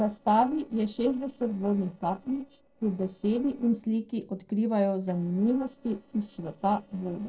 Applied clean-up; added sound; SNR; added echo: neural separator model SepFormer DNS4.